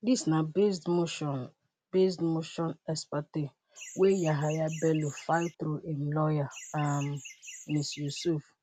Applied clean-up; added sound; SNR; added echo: none; Chirp, tweet; 17 dB; none.